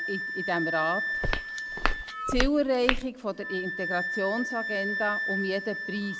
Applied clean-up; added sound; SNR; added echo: none; Walk, footsteps + Wind instrument, woodwind instrument; 0 dB; none.